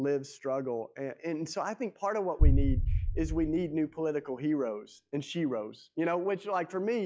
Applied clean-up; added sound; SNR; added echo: classical method log-MMSE.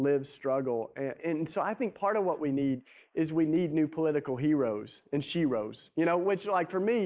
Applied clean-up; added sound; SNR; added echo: neural mask model Resemble Enhance denoiser.